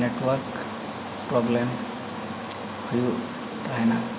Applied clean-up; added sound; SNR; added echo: none; none; none; none.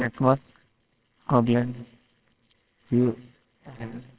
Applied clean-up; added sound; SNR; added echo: neural separator model SepFormer WHAMR!.